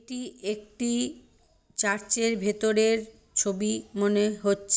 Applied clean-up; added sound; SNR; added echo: none; none; none; none.